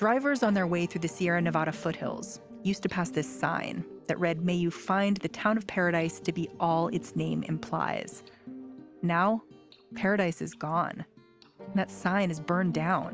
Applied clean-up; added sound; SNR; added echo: none; none; none; none.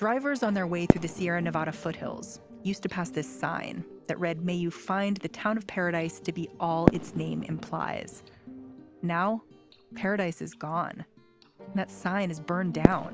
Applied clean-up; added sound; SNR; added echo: none; Fireworks; 3 dB; none.